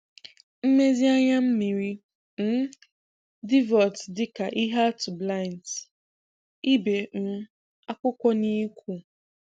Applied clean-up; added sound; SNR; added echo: none; none; none; none.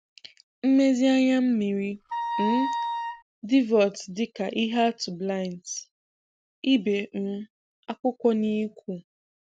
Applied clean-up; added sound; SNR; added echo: none; Wind instrument, woodwind instrument; 3 dB; none.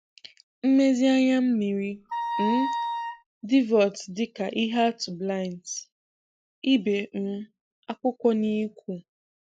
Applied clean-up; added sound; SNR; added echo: classical method log-MMSE.